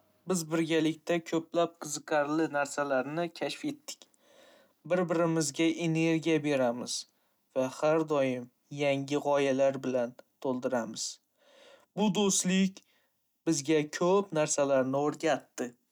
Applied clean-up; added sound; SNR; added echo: none; none; none; none.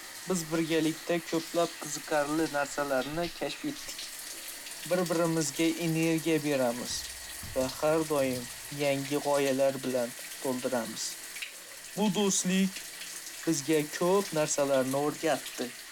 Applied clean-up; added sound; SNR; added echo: none; Bathtub (filling or washing); 11 dB; none.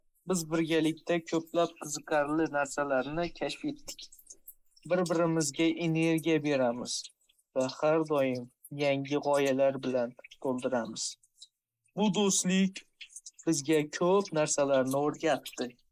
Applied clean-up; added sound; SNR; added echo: neural mask model Resemble Enhance denoiser.